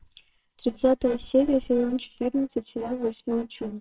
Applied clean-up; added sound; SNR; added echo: neural separator model SepFormer WHAMR!.